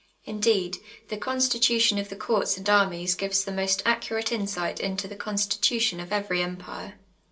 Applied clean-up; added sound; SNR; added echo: none; none; none; reverberation time 0.2 s.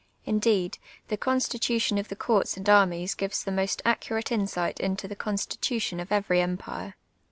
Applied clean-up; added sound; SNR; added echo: none; none; none; none.